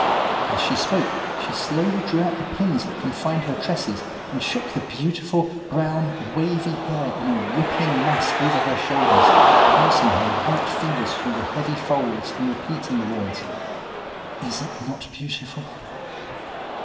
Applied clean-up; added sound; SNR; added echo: none; Cheering; -2 dB; reverberation time 2.6 s.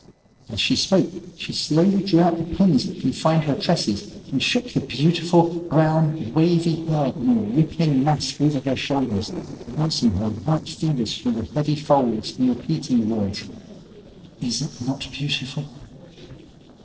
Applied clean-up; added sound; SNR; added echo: neural separator model SepFormer DNS4.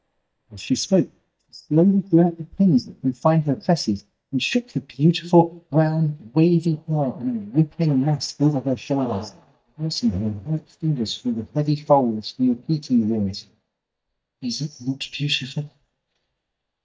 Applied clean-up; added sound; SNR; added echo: neural mask model DeepFilterNet 3.